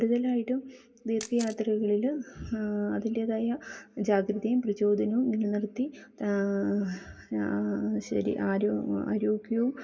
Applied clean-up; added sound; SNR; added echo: none; Camera; 18 dB; reverberation time 1.9 s.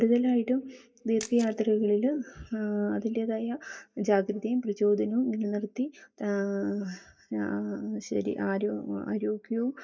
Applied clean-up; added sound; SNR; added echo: neural mask model DeepFilterNet 3.